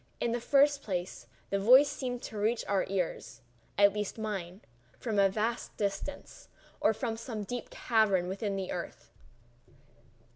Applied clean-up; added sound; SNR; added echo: none; none; none; none.